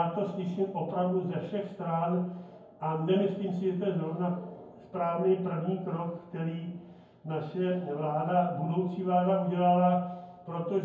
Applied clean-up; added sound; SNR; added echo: none; none; none; reverberation time 0.9 s.